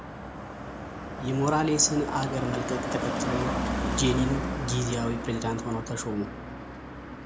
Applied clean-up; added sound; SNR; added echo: none; Car passing by; 3 dB; none.